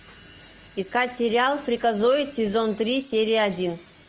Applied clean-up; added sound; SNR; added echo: none; none; none; none.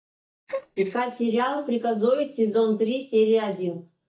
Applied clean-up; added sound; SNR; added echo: neural mask model DeepFilterNet 3.